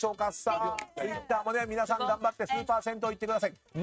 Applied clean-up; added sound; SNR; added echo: neural mask model RNNoise.